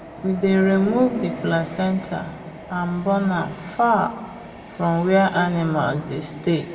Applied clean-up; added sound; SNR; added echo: none; Train; 16 dB; reverberation time 1.2 s.